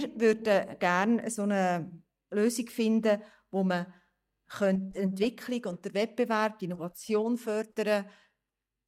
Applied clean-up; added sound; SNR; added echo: neural mask model DeepFilterNet 3.